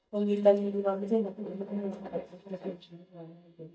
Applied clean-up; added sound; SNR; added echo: neural mask model DeepFilterNet 3.